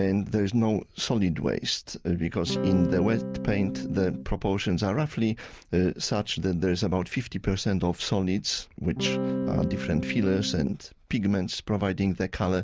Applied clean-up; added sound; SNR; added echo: none; Electric guitar / Strum; 4 dB; none.